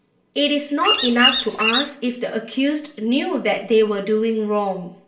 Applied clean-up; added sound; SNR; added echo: none; Bird vocalization, bird call, bird song; -1 dB; reverberation time 0.4 s.